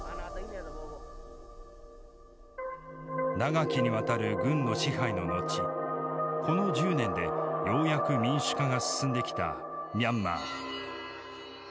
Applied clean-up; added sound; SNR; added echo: none; none; none; none.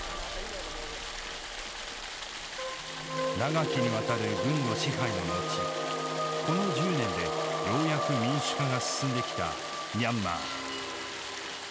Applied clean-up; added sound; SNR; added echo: none; Stream; 8 dB; none.